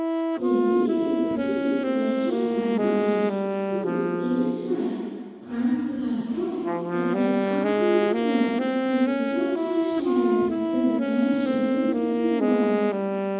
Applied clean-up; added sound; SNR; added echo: none; Wind instrument, woodwind instrument; -1 dB; reverberation time 2.0 s.